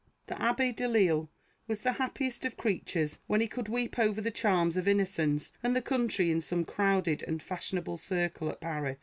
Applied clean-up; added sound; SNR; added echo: none; none; none; none.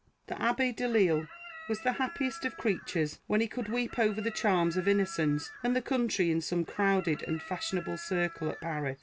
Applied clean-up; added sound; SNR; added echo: none; Chicken, rooster; 16 dB; none.